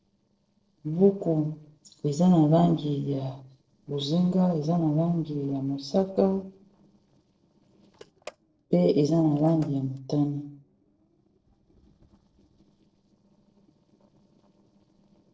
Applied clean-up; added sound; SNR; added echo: neural separator model SepFormer DNS4.